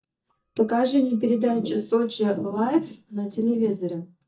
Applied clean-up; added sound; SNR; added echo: neural mask model DeepFilterNet 3.